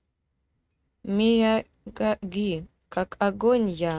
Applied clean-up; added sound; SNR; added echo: neural mask model RNNoise.